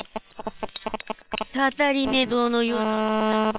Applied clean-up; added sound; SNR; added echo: neural separator model SepFormer WHAM!.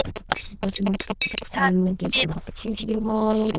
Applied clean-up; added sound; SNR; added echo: neural diffusion model UNIVERSE++.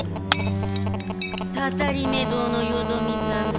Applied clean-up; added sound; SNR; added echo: none; Shatter / Crushing + Telephone; 3 dB; none.